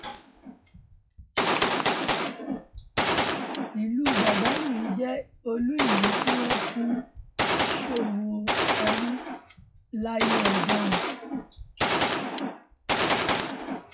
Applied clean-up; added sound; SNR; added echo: classical method WPE with log-MMSE.